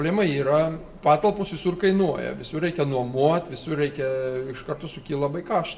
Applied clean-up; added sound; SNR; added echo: none; none; none; reverberation time 0.9 s.